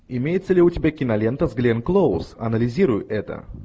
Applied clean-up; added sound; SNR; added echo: none; none; none; none.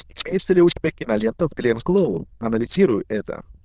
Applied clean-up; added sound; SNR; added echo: neural diffusion model UNIVERSE++.